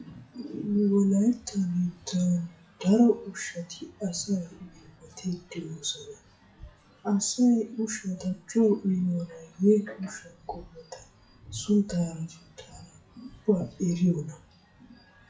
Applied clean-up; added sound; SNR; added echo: classical method WPE with log-MMSE.